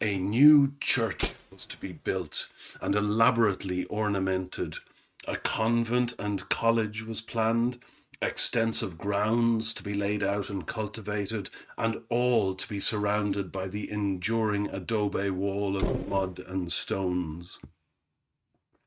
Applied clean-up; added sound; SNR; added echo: neural mask model RNNoise.